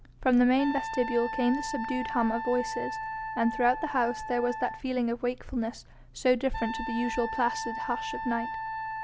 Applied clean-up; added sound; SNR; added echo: none; Wind instrument, woodwind instrument; 7 dB; none.